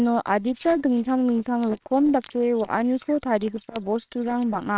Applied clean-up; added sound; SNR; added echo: neural separator model SepFormer WHAMR!.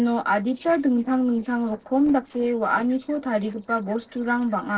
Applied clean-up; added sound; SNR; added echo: neural separator model SepFormer DNS4.